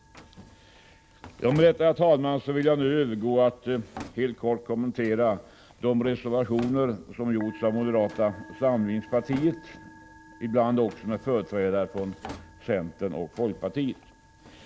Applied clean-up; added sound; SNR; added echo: none; Drawer open or close + Musical instrument; 20 dB; none.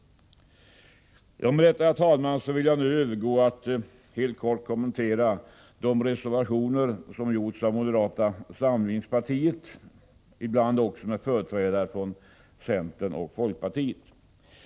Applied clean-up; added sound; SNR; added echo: none; none; none; none.